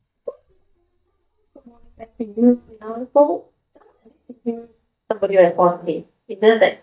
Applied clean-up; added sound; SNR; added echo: neural mask model DeepFilterNet 3.